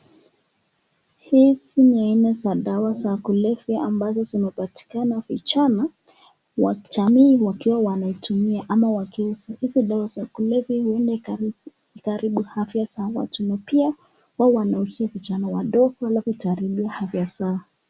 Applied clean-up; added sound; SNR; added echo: none; none; none; none.